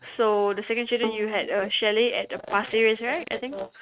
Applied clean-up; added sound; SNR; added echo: neural mask model RNNoise.